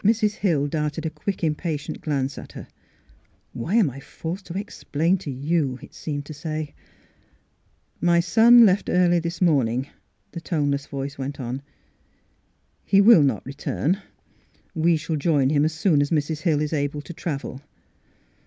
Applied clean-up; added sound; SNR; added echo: none; none; none; none.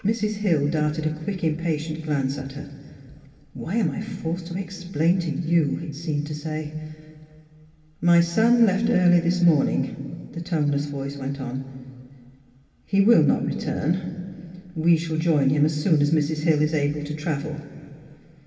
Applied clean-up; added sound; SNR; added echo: none; none; none; reverberation time 2.7 s.